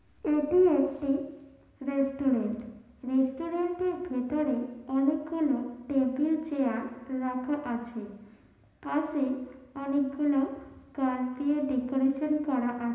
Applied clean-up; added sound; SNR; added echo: none; none; none; reverberation time 1.0 s.